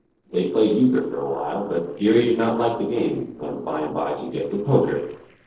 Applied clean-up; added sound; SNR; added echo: neural separator model SepFormer DNS4.